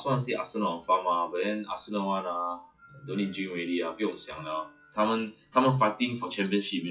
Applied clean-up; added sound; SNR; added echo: classical method WPE with log-MMSE.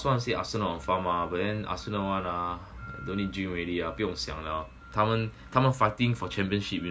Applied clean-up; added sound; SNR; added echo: none; none; none; none.